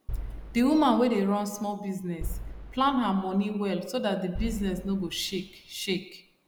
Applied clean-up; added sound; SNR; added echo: none; Boom; 11 dB; none.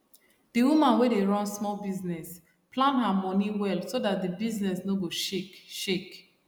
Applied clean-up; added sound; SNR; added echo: none; none; none; none.